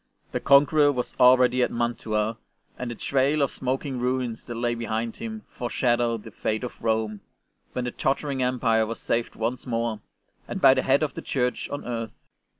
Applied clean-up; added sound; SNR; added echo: none; none; none; none.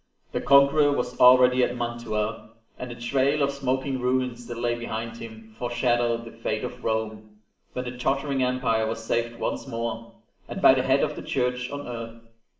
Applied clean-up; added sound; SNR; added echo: none; none; none; reverberation time 0.6 s.